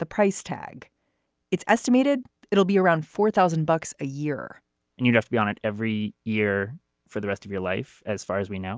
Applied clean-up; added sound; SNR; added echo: none; none; none; none.